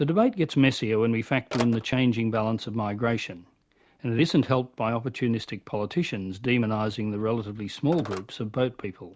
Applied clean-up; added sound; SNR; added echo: none; Telephone; 20 dB; none.